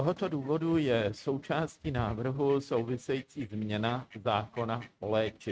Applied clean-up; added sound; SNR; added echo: neural mask model RNNoise.